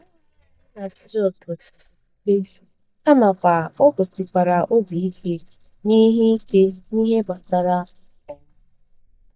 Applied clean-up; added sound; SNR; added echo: neural mask model DeepFilterNet 3.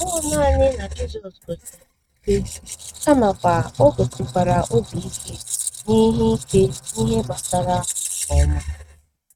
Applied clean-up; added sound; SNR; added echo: neural mask model RNNoise.